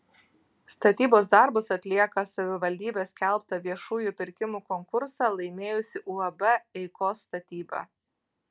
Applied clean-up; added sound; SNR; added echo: none; none; none; none.